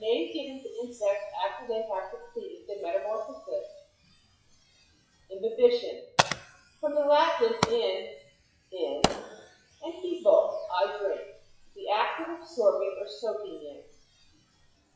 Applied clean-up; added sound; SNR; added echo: classical method WPE with log-MMSE.